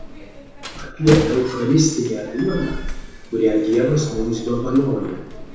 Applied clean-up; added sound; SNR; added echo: none; Slam; 10 dB; reverberation time 0.9 s.